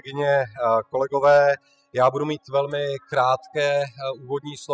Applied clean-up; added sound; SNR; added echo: classical method spectral subtraction.